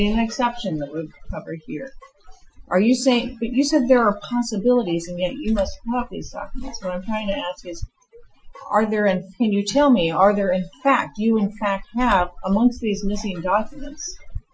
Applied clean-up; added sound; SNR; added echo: classical method Wiener filter.